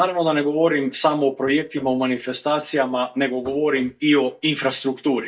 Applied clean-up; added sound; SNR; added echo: neural mask model DeepFilterNet 3.